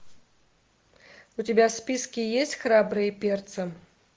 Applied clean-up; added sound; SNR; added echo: none; none; none; none.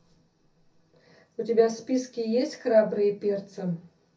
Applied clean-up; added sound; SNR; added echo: none; none; none; reverberation time 0.3 s.